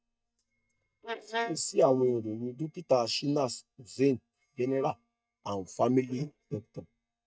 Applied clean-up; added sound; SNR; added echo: neural mask model DeepFilterNet 3.